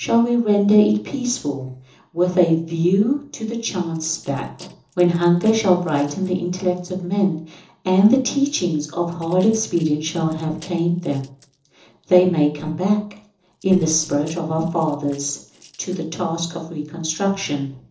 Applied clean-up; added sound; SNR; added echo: neural separator model SepFormer DNS4.